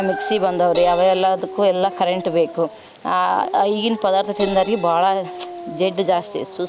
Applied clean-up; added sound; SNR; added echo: none; Dog + Crash cymbal; 13 dB; none.